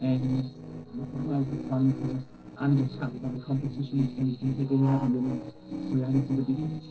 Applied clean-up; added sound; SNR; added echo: neural separator model SepFormer DNS4.